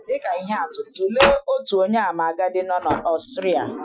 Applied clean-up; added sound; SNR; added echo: classical method Wiener filter.